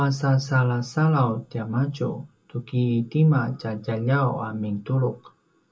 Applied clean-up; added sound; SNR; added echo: none; none; none; reverberation time 0.2 s.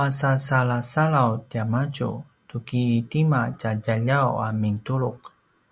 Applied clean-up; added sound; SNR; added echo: none; none; none; none.